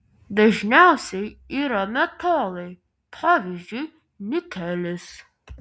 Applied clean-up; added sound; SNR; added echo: none; none; none; none.